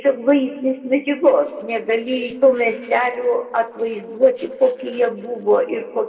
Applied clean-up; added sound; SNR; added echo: neural separator model SepFormer DNS4.